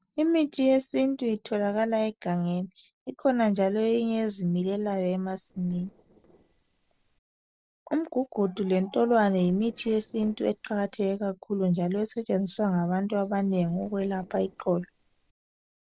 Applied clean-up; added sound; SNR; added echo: neural separator model SepFormer DNS4.